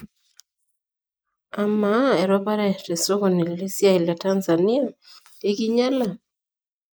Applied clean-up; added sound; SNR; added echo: neural mask model Resemble Enhance denoiser.